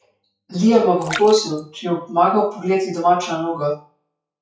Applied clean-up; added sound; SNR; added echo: classical method WPE with log-MMSE.